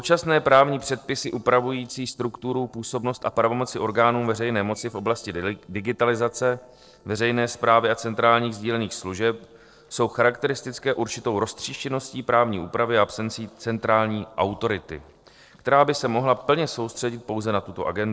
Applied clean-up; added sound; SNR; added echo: neural separator model SepFormer DNS4.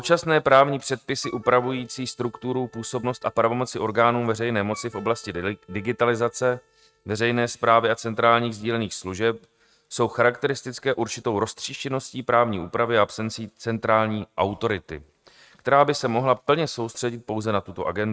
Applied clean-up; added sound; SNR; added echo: neural mask model RNNoise.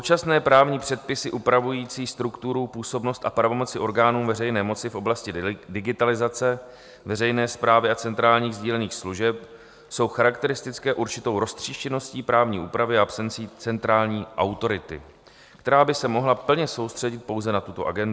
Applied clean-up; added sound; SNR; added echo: none; none; none; none.